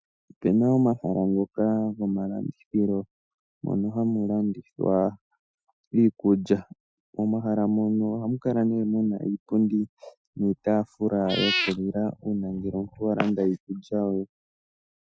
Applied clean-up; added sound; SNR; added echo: classical method Wiener filter.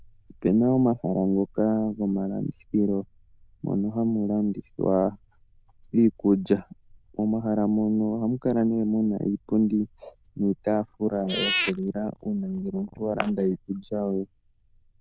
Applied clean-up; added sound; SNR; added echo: neural diffusion model UNIVERSE++.